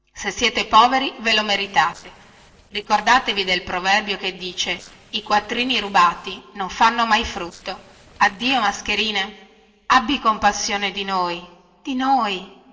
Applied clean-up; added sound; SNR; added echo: neural separator model SepFormer DNS4.